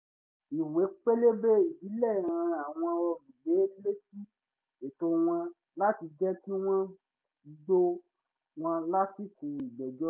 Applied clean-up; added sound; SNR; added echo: none; none; none; none.